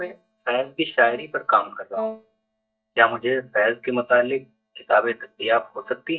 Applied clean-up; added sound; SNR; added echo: neural mask model DeepFilterNet 3.